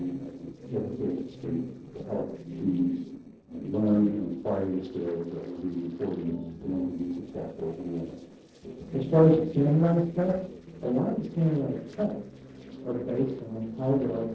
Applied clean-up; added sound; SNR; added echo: neural separator model SepFormer DNS4.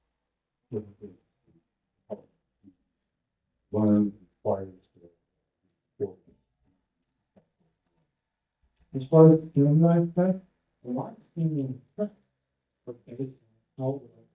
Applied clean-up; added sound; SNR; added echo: neural mask model DeepFilterNet 3.